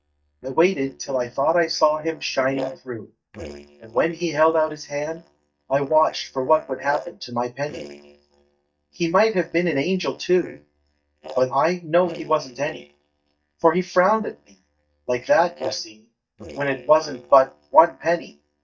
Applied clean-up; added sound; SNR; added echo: neural mask model DeepFilterNet 3.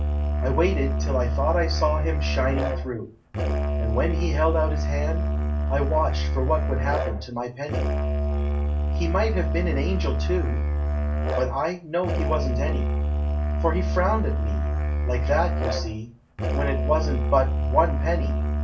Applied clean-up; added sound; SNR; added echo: none; Musical instrument; -4 dB; reverberation time 0.2 s.